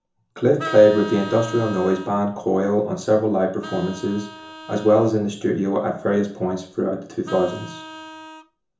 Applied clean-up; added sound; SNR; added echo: none; Vehicle horn, car horn, honking; 16 dB; reverberation time 0.5 s.